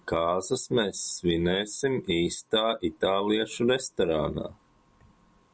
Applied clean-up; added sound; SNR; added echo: none; none; none; none.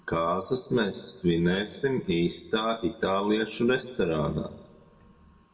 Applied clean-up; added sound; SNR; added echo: none; none; none; reverberation time 1.0 s.